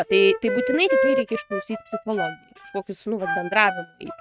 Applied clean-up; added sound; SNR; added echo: neural mask model RNNoise.